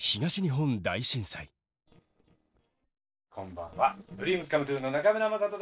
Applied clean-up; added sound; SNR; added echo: neural separator model SepFormer DNS4.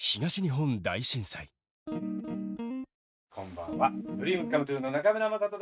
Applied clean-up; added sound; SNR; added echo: neural mask model RNNoise.